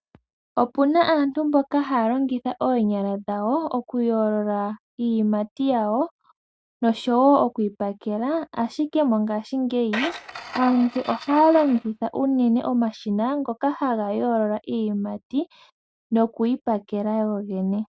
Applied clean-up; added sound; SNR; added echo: neural mask model RNNoise.